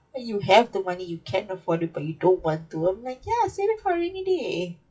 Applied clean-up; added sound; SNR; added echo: classical method WPE with log-MMSE.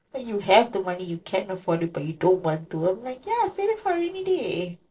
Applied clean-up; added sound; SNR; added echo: neural separator model SepFormer DNS4.